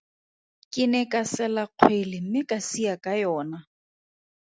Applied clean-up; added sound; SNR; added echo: none; none; none; none.